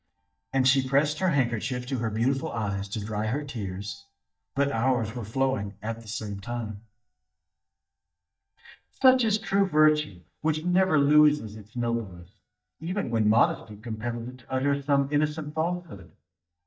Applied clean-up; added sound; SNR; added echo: neural mask model DeepFilterNet 3.